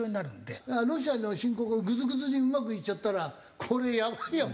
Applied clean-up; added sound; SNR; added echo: none; none; none; none.